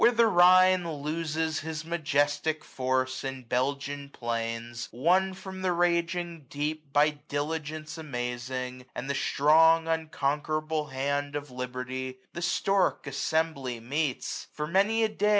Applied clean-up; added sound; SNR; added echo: none; none; none; none.